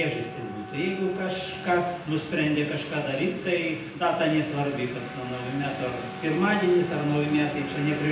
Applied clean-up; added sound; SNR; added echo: none; Wind instrument, woodwind instrument; 16 dB; reverberation time 0.9 s.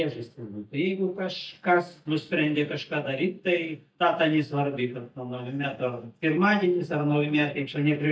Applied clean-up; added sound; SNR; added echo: neural mask model DeepFilterNet 3.